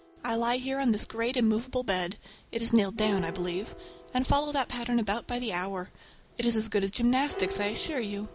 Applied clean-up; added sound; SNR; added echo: none; Piano; 14 dB; none.